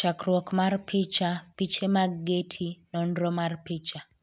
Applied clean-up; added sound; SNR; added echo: none; none; none; none.